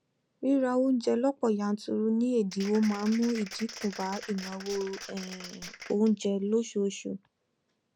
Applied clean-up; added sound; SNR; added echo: none; Applause; 15 dB; none.